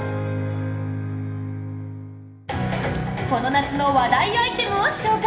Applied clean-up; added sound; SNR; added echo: none; none; none; reverberation time 1.0 s.